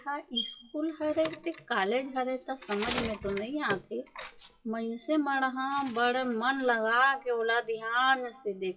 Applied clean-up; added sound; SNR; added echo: classical method WPE with log-MMSE.